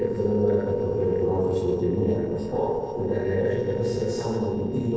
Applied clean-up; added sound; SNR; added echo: neural separator model SepFormer DNS4.